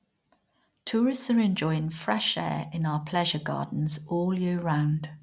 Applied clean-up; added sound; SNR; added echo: none; none; none; none.